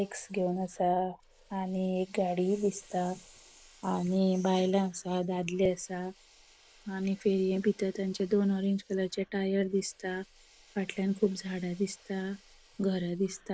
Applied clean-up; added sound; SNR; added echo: neural mask model Resemble Enhance denoiser.